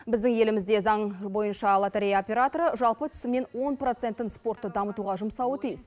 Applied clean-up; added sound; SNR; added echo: none; none; none; none.